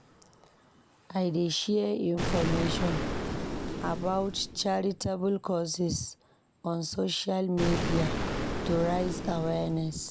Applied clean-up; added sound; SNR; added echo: none; Explosion; 4 dB; none.